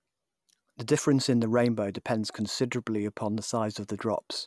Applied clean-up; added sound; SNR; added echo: none; none; none; none.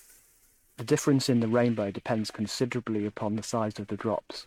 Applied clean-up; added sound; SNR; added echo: neural mask model RNNoise.